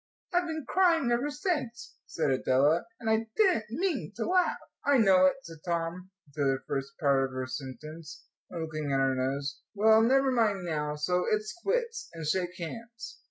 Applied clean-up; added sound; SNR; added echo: none; none; none; none.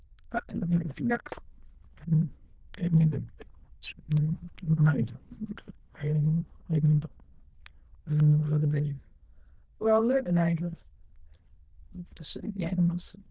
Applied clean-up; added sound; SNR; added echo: neural diffusion model UNIVERSE++.